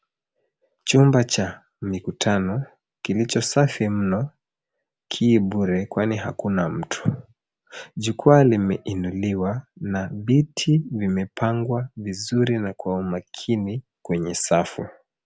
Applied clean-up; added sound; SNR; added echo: none; none; none; none.